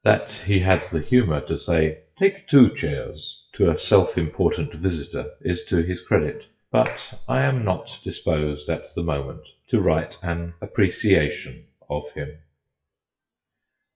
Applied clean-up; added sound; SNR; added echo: classical method WPE with log-MMSE.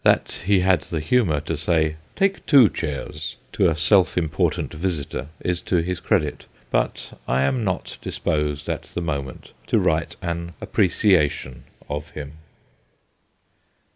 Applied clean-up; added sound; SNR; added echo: none; none; none; none.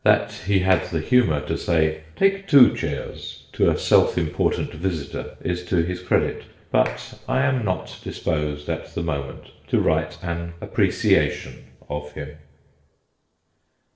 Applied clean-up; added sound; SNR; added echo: neural separator model SepFormer DNS4.